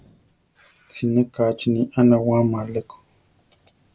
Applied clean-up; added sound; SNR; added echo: none; none; none; none.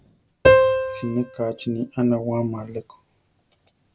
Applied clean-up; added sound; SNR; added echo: none; Piano; -5 dB; none.